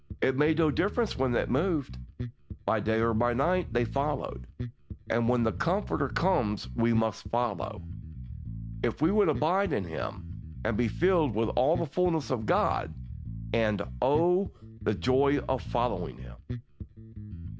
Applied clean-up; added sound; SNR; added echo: none; Bass guitar; 10 dB; none.